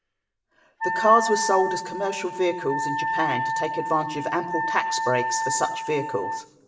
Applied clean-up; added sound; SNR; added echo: none; Wind instrument, woodwind instrument; 2 dB; reverberation time 0.6 s.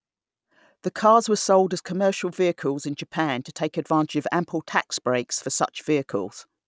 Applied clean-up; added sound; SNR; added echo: none; none; none; none.